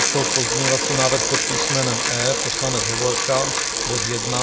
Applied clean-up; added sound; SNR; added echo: none; Bicycle; -3 dB; none.